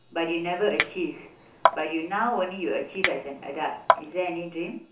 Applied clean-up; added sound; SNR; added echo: none; Chink, clink; 0 dB; reverberation time 0.8 s.